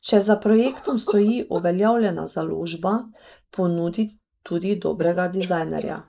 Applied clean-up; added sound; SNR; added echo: neural mask model Resemble Enhance denoiser.